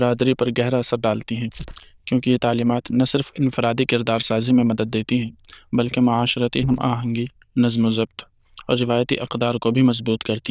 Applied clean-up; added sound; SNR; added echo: neural diffusion model UNIVERSE++.